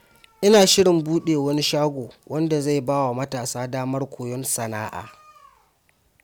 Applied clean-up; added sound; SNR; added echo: none; none; none; none.